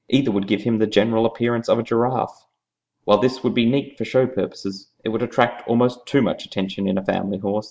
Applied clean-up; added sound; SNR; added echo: none; none; none; none.